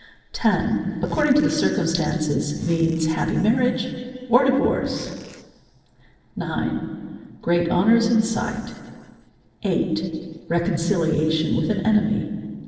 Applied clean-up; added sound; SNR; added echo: neural separator model SepFormer DNS4.